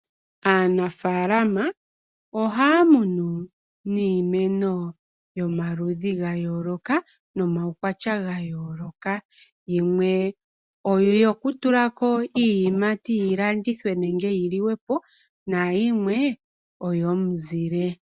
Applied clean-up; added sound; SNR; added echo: none; none; none; none.